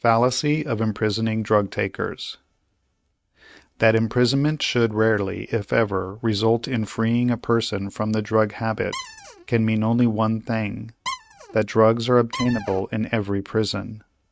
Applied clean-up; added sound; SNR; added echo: neural mask model RNNoise.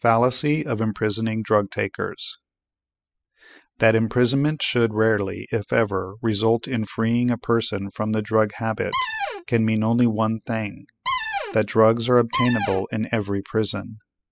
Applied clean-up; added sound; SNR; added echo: classical method spectral subtraction.